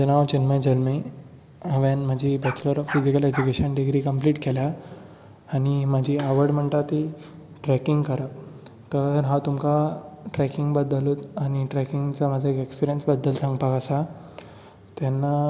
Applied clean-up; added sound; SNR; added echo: none; Bark; 12 dB; none.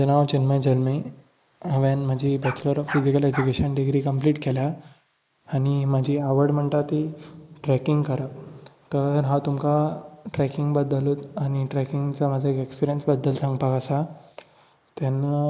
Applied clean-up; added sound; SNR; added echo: neural mask model Resemble Enhance denoiser.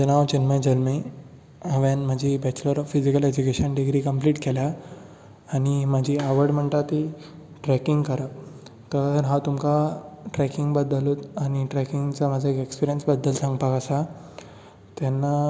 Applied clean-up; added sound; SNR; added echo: none; none; none; none.